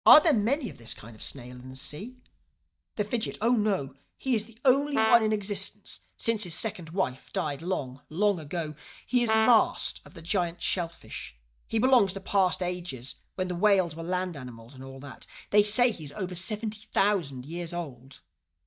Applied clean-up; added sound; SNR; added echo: neural mask model DeepFilterNet 3.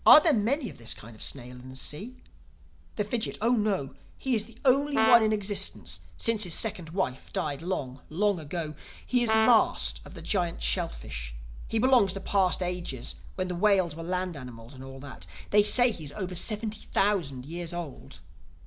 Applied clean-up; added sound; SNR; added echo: none; Brass instrument; 4 dB; none.